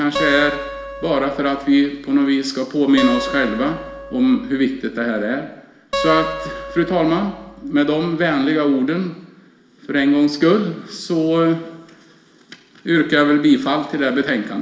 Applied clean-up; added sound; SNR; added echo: none; Acoustic guitar; 10 dB; reverberation time 1.0 s.